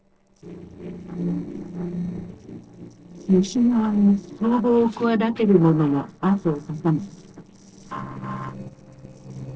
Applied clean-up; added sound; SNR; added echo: neural separator model SepFormer DNS4.